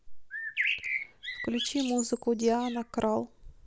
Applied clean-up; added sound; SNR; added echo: neural mask model Resemble Enhance denoiser.